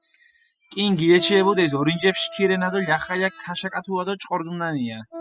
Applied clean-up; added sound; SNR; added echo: classical method spectral subtraction.